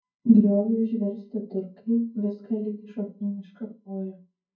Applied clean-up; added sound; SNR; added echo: neural mask model DeepFilterNet 3.